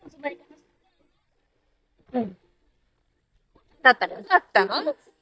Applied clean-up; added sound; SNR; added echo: neural mask model DeepFilterNet 3.